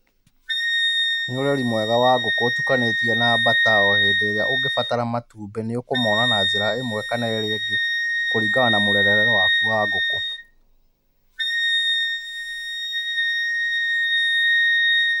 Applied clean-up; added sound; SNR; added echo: none; Wind instrument, woodwind instrument; -4 dB; none.